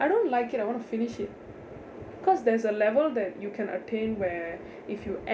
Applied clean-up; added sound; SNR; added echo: none; none; none; none.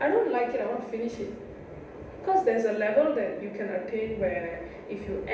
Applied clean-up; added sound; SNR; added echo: none; none; none; reverberation time 0.8 s.